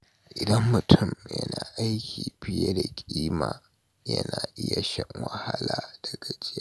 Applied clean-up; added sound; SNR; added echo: none; none; none; none.